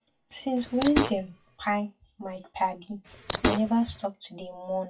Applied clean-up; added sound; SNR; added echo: classical method WPE with log-MMSE.